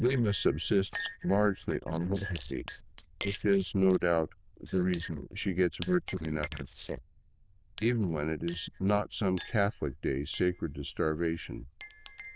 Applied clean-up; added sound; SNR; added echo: neural diffusion model UNIVERSE++.